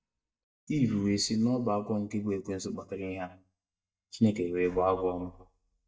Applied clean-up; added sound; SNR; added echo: neural mask model DeepFilterNet 3.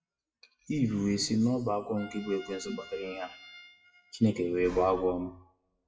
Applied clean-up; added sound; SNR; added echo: classical method WPE with log-MMSE.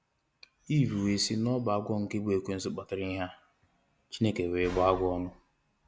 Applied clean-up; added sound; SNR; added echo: none; none; none; none.